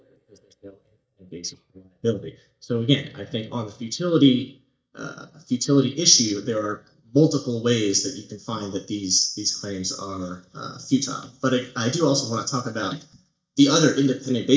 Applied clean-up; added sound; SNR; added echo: neural mask model DeepFilterNet 3.